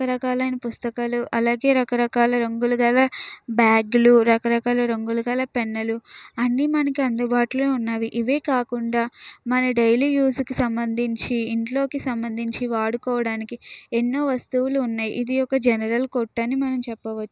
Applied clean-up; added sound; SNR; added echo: none; none; none; none.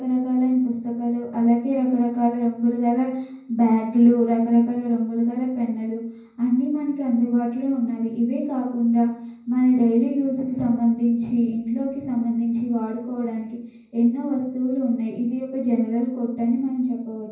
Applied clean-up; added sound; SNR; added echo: none; none; none; reverberation time 0.9 s.